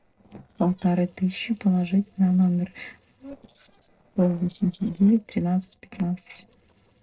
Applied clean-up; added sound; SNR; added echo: neural separator model SepFormer DNS4.